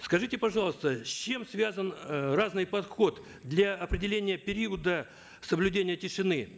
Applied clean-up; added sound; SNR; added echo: none; none; none; none.